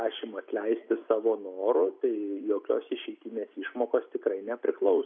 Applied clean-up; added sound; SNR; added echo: none; none; none; none.